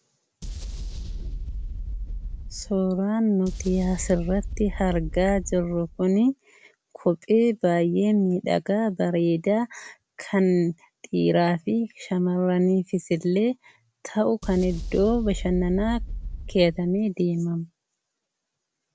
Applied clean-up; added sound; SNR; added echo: none; Boom; 8 dB; none.